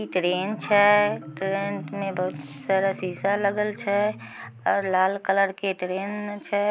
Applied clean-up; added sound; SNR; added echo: none; Marimba, xylophone; 16 dB; none.